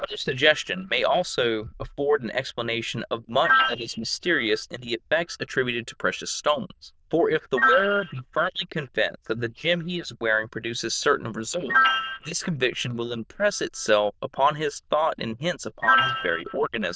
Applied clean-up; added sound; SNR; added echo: neural diffusion model UNIVERSE++.